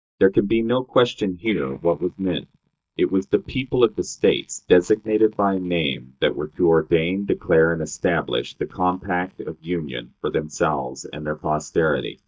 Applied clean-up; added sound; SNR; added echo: neural mask model DeepFilterNet 3.